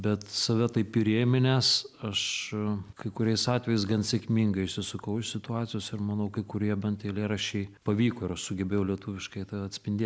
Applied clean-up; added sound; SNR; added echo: none; none; none; none.